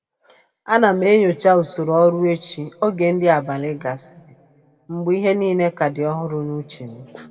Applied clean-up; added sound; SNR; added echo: none; none; none; reverberation time 1.9 s.